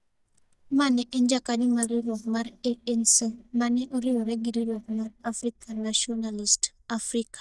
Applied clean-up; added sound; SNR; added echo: neural mask model DeepFilterNet 3.